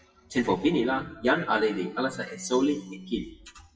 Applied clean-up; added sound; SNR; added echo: classical method WPE with log-MMSE.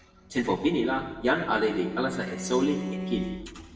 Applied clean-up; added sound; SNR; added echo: none; Bowed string instrument; 9 dB; reverberation time 1.1 s.